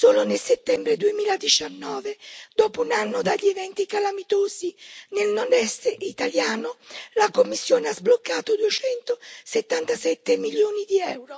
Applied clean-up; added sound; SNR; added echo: none; none; none; none.